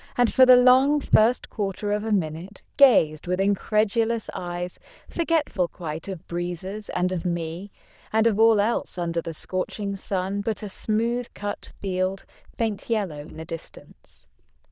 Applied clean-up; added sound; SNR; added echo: neural diffusion model UNIVERSE++.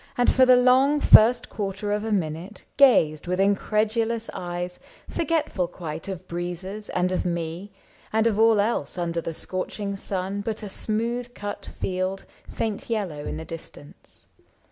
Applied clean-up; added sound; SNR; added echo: none; Bass drum; 9 dB; none.